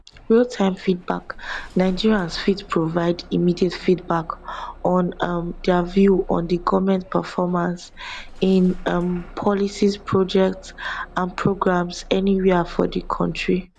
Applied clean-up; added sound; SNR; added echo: none; Engine starting / Bus; 18 dB; none.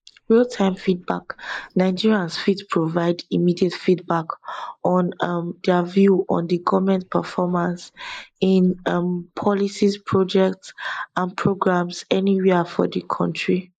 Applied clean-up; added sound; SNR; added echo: neural mask model Resemble Enhance denoiser.